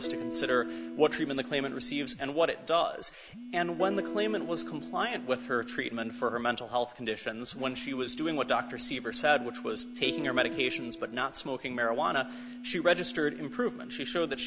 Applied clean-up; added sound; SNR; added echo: none; Piano + Telephone; 9 dB; none.